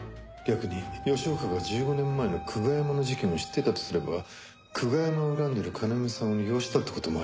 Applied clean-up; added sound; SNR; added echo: none; none; none; none.